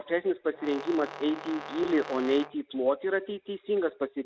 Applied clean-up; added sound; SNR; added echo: none; Brass instrument; 12 dB; none.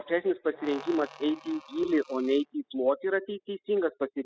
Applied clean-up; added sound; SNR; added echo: classical method spectral subtraction.